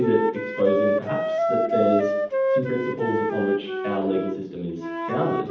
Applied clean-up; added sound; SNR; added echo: none; Wind instrument, woodwind instrument; -1 dB; reverberation time 0.8 s.